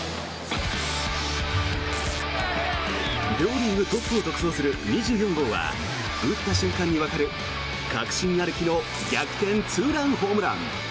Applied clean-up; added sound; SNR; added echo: none; Bowed string instrument + Domestic sounds, home sounds; 14 dB; none.